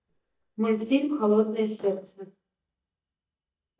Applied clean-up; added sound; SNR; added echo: neural mask model DeepFilterNet 3.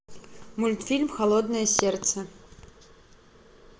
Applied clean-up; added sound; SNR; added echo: none; none; none; none.